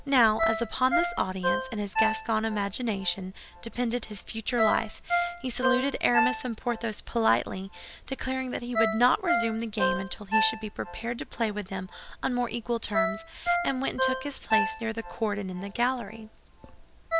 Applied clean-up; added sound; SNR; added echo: none; Ringtone; 3 dB; none.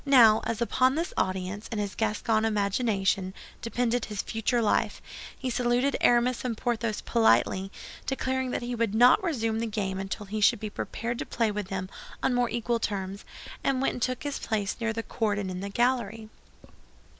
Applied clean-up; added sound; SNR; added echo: none; none; none; none.